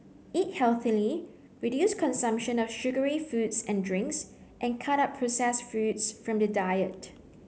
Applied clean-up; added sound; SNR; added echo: none; none; none; none.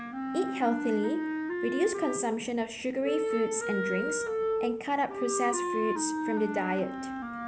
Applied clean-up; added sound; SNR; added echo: none; Wind instrument, woodwind instrument; 1 dB; none.